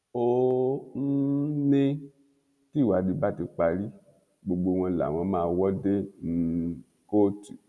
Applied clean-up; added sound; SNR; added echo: none; none; none; none.